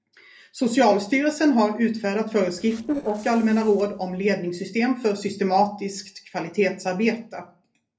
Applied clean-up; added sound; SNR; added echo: neural separator model SepFormer DNS4.